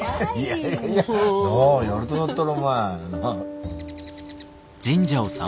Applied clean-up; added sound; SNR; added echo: none; Bowed string instrument; 18 dB; none.